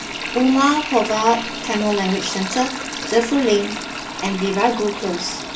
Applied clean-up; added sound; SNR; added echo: none; Sink (filling or washing); 9 dB; reverberation time 0.2 s.